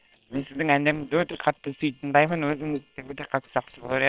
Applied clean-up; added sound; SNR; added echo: neural separator model SepFormer WHAM!.